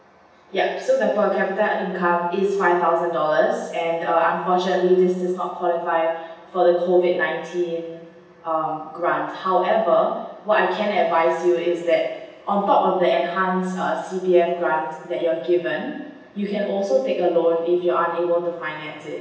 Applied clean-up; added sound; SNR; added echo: none; none; none; reverberation time 0.9 s.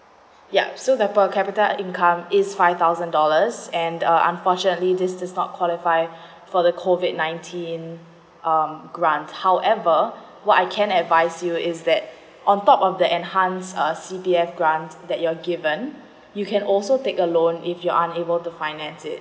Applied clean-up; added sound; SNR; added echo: none; none; none; none.